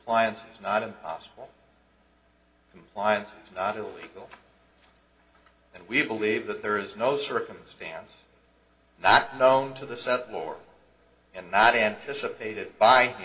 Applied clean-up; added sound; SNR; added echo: none; none; none; reverberation time 1.1 s.